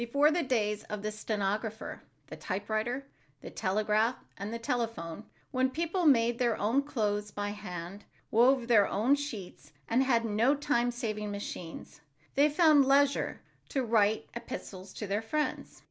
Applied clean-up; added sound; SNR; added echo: none; none; none; none.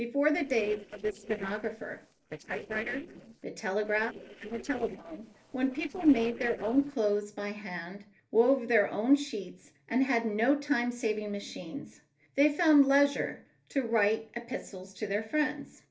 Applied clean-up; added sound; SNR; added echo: neural separator model SepFormer DNS4.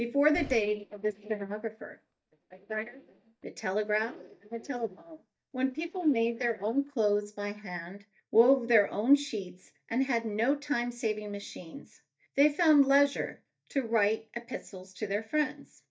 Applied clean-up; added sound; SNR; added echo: neural mask model DeepFilterNet 3.